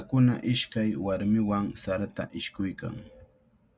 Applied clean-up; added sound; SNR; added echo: none; none; none; none.